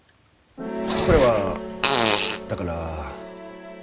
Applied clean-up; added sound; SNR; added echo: none; Fart; -1 dB; none.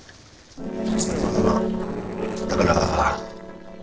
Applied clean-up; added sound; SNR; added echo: neural separator model SepFormer DNS4.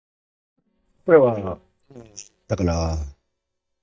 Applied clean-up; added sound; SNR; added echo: neural mask model DeepFilterNet 3.